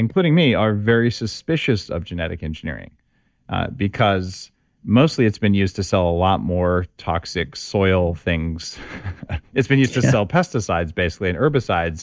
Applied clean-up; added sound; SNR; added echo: neural mask model DeepFilterNet 3.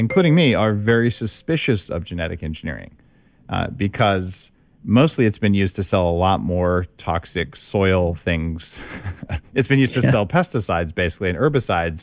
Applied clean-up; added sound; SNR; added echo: none; Marimba, xylophone; 20 dB; none.